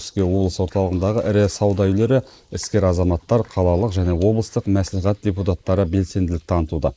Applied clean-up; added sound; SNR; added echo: neural mask model Resemble Enhance denoiser.